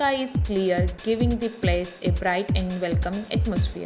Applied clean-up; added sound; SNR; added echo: none; Drum kit; 0 dB; none.